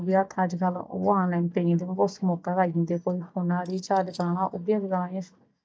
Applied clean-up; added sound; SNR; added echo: neural mask model DeepFilterNet 3.